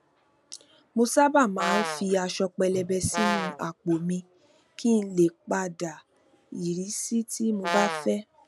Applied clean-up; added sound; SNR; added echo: none; Brass instrument; 4 dB; none.